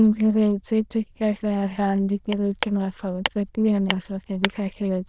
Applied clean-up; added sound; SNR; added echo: neural diffusion model UNIVERSE++.